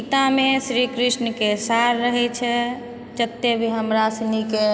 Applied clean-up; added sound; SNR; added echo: none; none; none; none.